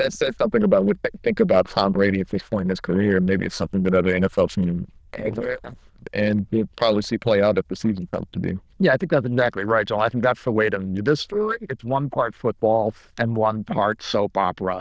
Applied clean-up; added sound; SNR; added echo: neural diffusion model UNIVERSE++.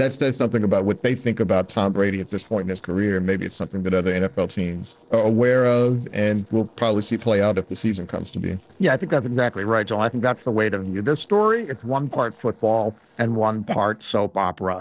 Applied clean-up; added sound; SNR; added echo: neural separator model SepFormer DNS4.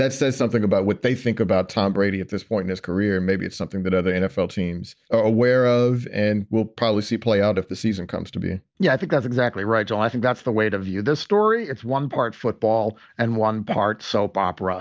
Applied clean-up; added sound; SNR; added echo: none; none; none; none.